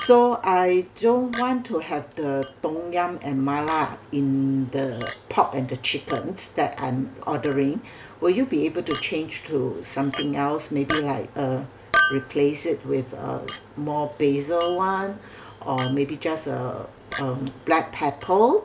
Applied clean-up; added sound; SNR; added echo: none; Chink, clink; 12 dB; none.